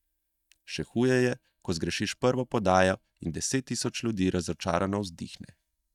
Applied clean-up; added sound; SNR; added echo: neural mask model DeepFilterNet 3.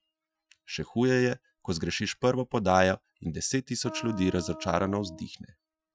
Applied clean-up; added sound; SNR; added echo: classical method Wiener filter.